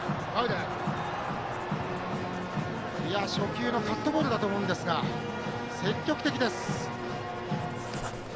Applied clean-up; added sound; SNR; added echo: none; Writing; 18 dB; none.